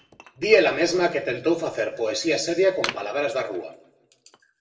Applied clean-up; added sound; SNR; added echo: none; Wood; 17 dB; reverberation time 0.7 s.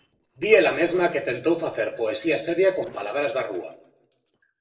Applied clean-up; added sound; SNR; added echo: neural separator model SepFormer DNS4.